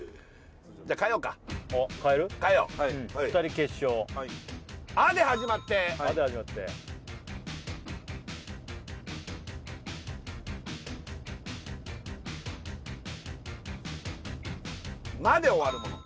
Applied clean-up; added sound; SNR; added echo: none; none; none; none.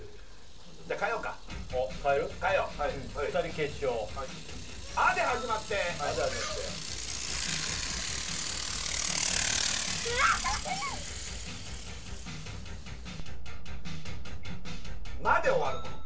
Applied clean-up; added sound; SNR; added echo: none; Bicycle; -1 dB; reverberation time 0.3 s.